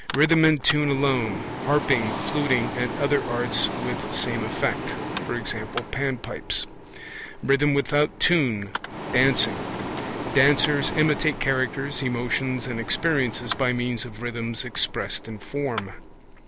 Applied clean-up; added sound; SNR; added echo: none; Mechanical fan; 8 dB; none.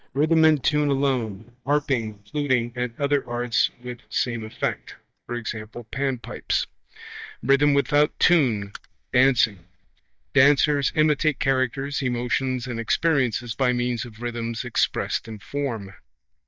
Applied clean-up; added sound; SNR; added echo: neural mask model DeepFilterNet 3.